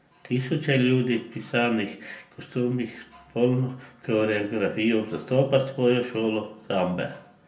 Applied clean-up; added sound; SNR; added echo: none; none; none; reverberation time 0.2 s.